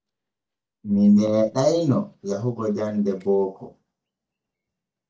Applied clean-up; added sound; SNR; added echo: neural mask model DeepFilterNet 3.